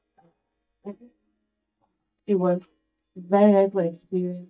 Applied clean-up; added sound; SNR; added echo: neural mask model DeepFilterNet 3.